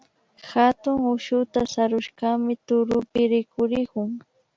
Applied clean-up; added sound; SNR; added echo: none; none; none; none.